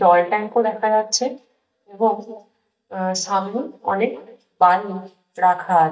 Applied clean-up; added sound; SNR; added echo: neural mask model DeepFilterNet 3.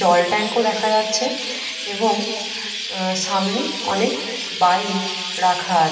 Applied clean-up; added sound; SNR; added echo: none; Chirp, tweet; 7 dB; reverberation time 2.7 s.